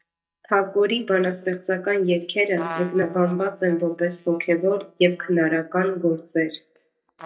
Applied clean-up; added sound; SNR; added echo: neural mask model DeepFilterNet 3.